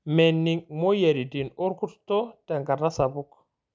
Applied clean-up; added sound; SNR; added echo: none; none; none; none.